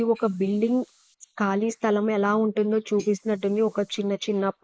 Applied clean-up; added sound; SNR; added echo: neural mask model Resemble Enhance denoiser.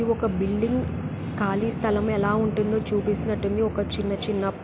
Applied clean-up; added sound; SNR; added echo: none; none; none; none.